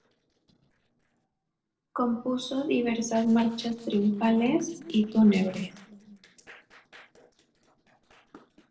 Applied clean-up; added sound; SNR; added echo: neural separator model SepFormer DNS4.